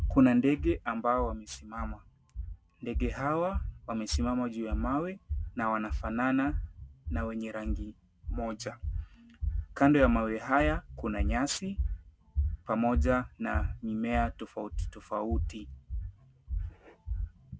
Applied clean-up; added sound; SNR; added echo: none; none; none; none.